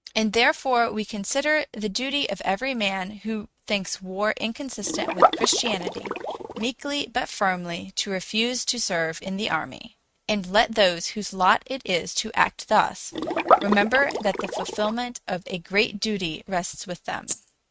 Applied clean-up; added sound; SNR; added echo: neural mask model RNNoise.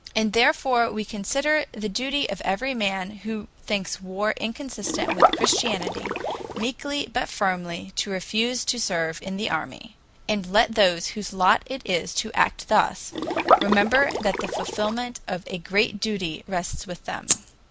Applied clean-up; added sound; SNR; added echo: none; Rattle (instrument) + Liquid; -1 dB; none.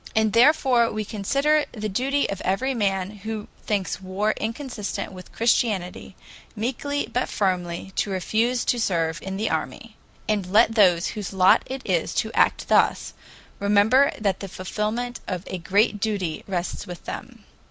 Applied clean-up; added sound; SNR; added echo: none; none; none; none.